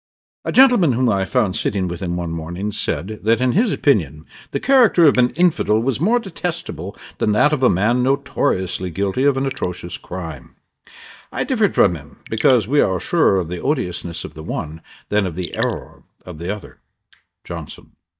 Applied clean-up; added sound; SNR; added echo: neural mask model DeepFilterNet 3.